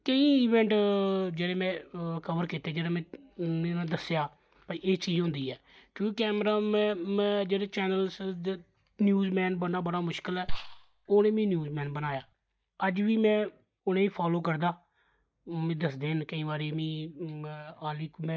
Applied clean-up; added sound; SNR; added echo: neural mask model DeepFilterNet 3.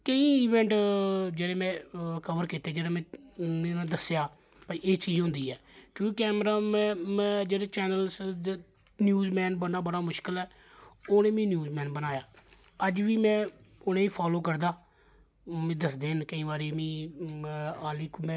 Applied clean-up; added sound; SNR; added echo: none; none; none; none.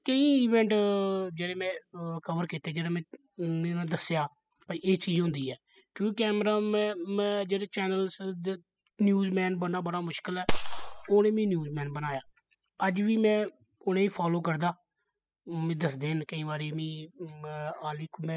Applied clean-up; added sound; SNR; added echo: classical method spectral subtraction.